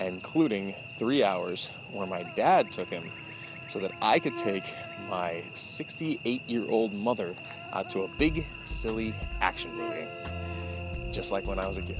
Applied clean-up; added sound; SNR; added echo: none; Cricket / Buzz; 12 dB; none.